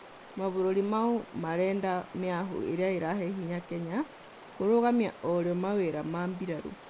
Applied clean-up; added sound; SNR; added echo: none; Stream; 19 dB; none.